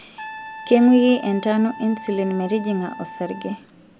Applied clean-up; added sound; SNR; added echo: none; Trumpet; 16 dB; none.